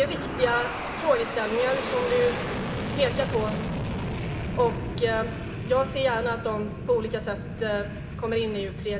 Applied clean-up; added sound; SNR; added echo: none; Fixed-wing aircraft, airplane; 4 dB; reverberation time 2.2 s.